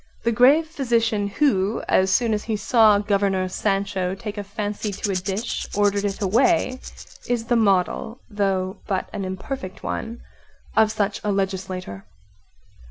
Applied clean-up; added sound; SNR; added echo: none; Rattle / Rattle (instrument); 13 dB; none.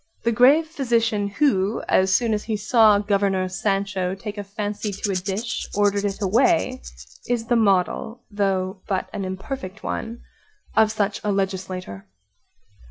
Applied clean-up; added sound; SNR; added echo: classical method log-MMSE.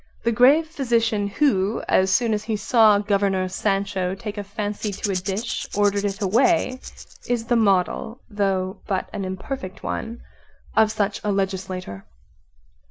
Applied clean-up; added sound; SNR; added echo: neural mask model Resemble Enhance denoiser.